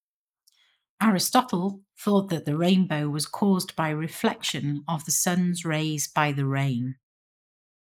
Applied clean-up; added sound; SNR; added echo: neural mask model Resemble Enhance denoiser.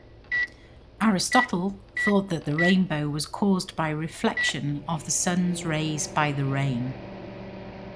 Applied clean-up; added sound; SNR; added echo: none; Microwave oven; 8 dB; none.